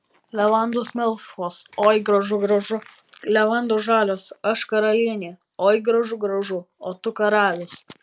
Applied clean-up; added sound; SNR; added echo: none; none; none; none.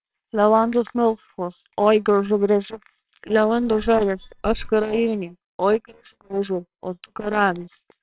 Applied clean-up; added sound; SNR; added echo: neural separator model SepFormer WHAMR!.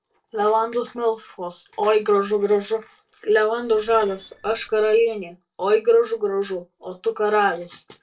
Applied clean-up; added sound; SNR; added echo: neural separator model SepFormer DNS4.